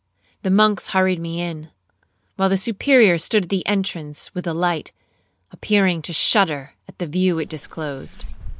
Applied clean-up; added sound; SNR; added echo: none; Fireworks; 11 dB; none.